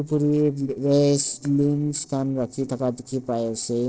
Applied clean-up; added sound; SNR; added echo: neural separator model SepFormer DNS4.